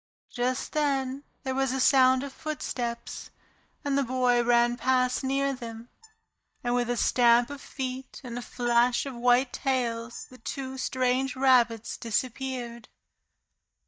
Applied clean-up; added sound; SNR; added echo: neural mask model DeepFilterNet 3.